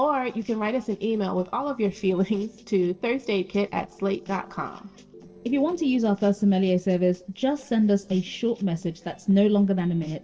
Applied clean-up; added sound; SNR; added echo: neural separator model SepFormer DNS4.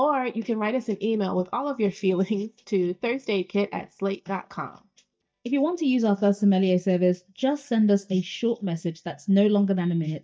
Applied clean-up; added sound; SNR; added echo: neural mask model DeepFilterNet 3.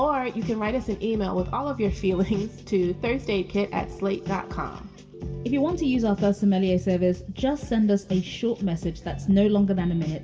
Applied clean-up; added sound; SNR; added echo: none; Telephone; 17 dB; reverberation time 0.7 s.